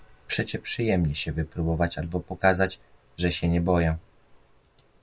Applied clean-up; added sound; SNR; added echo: none; none; none; none.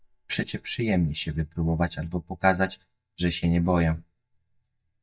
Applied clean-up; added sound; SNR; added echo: neural mask model DeepFilterNet 3.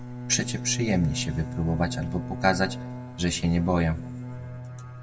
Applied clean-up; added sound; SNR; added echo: none; Bowed string instrument; 8 dB; reverberation time 1.5 s.